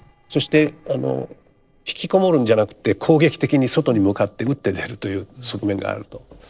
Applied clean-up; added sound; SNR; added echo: neural separator model SepFormer DNS4.